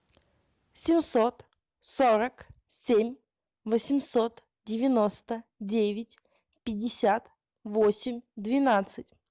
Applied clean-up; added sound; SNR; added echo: none; none; none; none.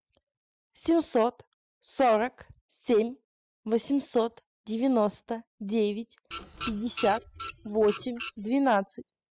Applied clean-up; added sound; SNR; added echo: classical method spectral subtraction.